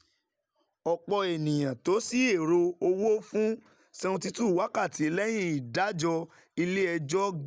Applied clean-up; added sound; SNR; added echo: none; none; none; none.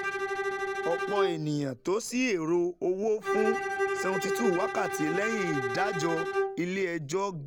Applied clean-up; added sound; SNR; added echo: none; Bowed string instrument; 2 dB; none.